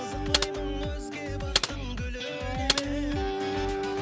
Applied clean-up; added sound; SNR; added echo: none; Computer keyboard + Guitar; -3 dB; none.